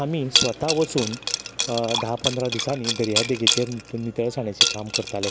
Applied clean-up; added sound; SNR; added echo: none; Liquid; 0 dB; none.